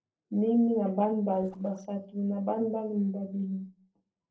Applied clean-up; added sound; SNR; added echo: neural separator model SepFormer DNS4.